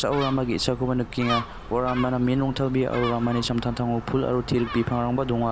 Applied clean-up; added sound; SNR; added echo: none; Gull, seagull; 11 dB; none.